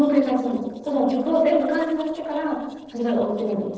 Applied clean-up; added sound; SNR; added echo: neural separator model SepFormer DNS4.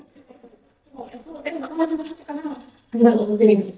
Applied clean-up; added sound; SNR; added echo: neural mask model DeepFilterNet 3.